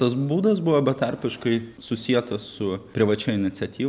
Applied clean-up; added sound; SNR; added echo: none; none; none; none.